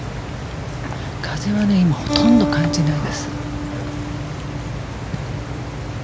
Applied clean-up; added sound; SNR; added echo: none; Acoustic guitar; 7 dB; none.